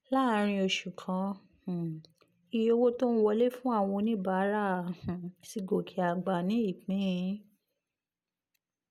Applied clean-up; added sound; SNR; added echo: none; none; none; none.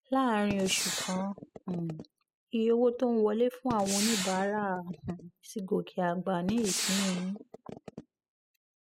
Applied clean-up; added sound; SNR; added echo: classical method spectral subtraction.